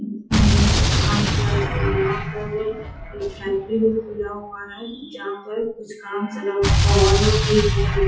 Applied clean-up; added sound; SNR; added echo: classical method WPE with log-MMSE.